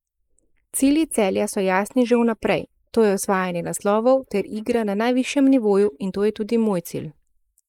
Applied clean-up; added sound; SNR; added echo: neural mask model Resemble Enhance denoiser.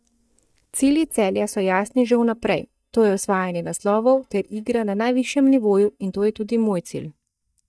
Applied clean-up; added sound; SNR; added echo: neural mask model DeepFilterNet 3.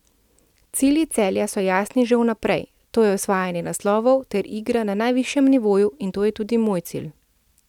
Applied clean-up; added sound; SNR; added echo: none; none; none; none.